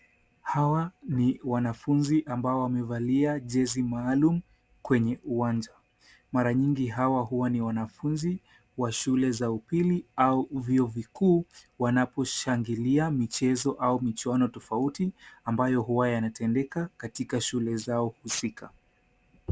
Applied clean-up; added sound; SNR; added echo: none; none; none; none.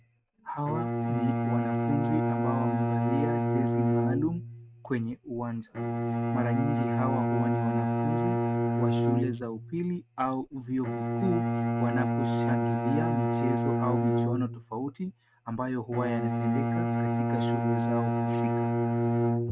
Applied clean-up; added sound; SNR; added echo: neural mask model RNNoise.